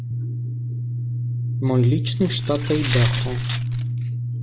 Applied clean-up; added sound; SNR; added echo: none; Glass; 6 dB; none.